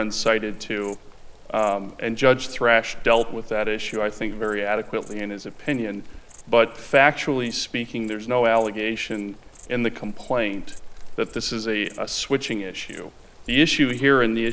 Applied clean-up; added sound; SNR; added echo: none; Insect; 12 dB; none.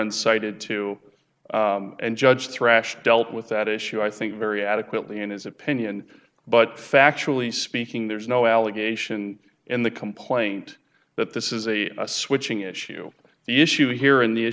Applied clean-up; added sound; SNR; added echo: none; none; none; none.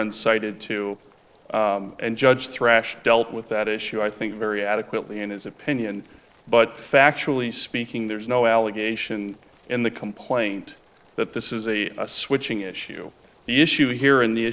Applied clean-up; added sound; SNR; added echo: neural separator model SepFormer DNS4.